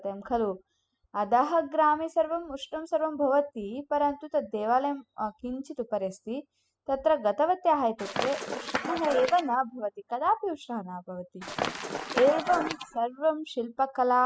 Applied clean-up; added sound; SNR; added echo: classical method spectral subtraction.